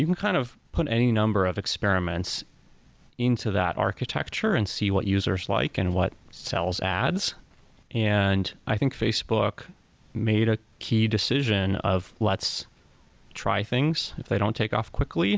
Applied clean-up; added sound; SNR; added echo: none; none; none; none.